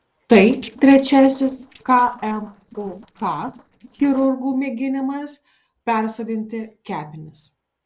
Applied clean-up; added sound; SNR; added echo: neural separator model SepFormer DNS4.